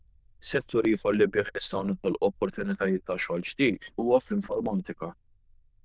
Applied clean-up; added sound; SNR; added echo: neural diffusion model UNIVERSE++.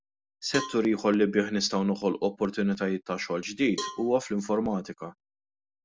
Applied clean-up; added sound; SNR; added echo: none; Cowbell; 15 dB; none.